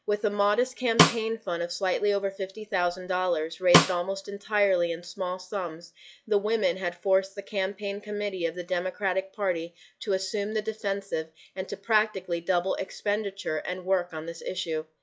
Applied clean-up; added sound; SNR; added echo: classical method log-MMSE.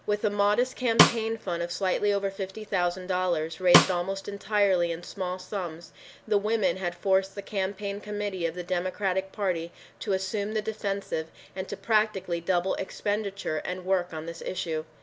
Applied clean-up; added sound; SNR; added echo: none; Snare drum; -3 dB; none.